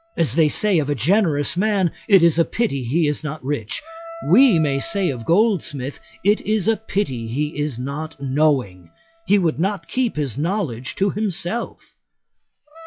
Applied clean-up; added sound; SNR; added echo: classical method log-MMSE.